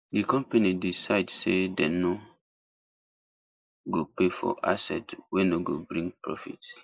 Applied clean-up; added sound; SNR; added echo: neural mask model Resemble Enhance denoiser.